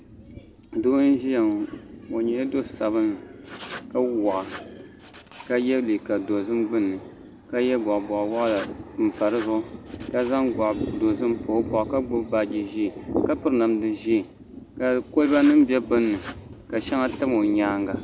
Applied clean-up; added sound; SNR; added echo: none; Writing; 20 dB; none.